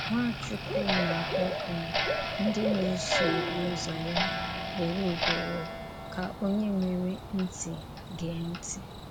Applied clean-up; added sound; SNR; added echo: none; Clock + Cricket / Bird; 0 dB; none.